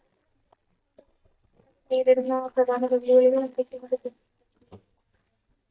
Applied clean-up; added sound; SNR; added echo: neural mask model DeepFilterNet 3.